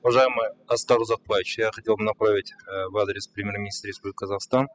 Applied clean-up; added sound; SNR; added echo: classical method spectral subtraction.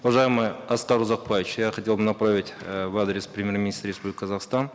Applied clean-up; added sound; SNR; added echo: none; none; none; none.